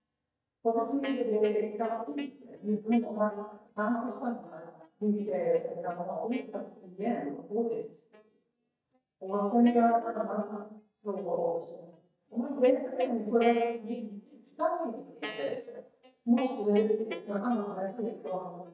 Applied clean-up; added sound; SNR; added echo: neural mask model DeepFilterNet 3.